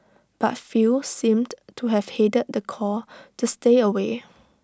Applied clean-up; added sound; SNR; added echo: none; none; none; none.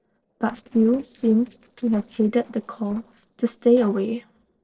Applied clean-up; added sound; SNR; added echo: neural separator model SepFormer DNS4.